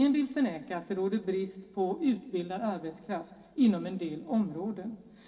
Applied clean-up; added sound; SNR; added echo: none; none; none; reverberation time 1.9 s.